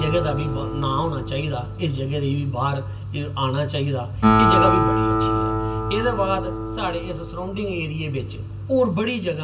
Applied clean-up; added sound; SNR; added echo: none; Acoustic guitar; 0 dB; reverberation time 0.1 s.